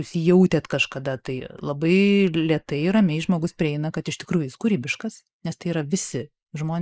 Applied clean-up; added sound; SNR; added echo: neural mask model Resemble Enhance denoiser.